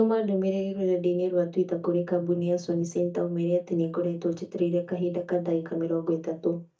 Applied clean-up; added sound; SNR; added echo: neural mask model DeepFilterNet 3.